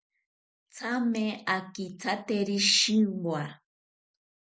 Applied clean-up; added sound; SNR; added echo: none; none; none; none.